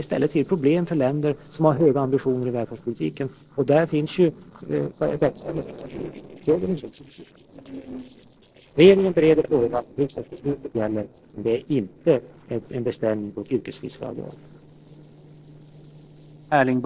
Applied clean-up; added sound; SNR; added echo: neural separator model SepFormer DNS4.